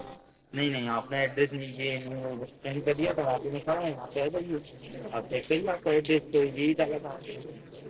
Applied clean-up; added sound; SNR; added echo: neural separator model SepFormer DNS4.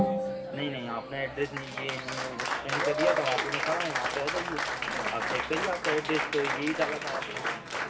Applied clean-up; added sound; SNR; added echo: none; Applause; -2 dB; reverberation time 0.9 s.